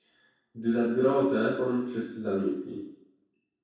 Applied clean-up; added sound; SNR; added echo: none; none; none; reverberation time 0.7 s.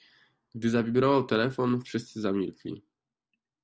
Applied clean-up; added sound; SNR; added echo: none; none; none; none.